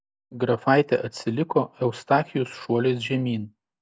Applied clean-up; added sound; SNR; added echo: none; none; none; none.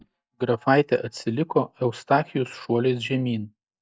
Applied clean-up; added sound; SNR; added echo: neural mask model DeepFilterNet 3.